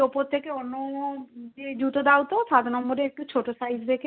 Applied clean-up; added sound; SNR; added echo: none; none; none; none.